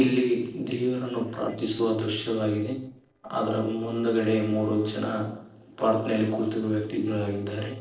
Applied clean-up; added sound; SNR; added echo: neural separator model SepFormer DNS4.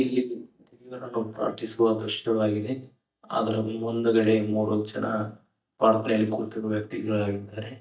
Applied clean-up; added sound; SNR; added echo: neural mask model DeepFilterNet 3.